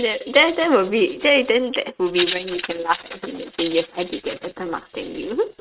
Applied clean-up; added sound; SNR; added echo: neural mask model RNNoise.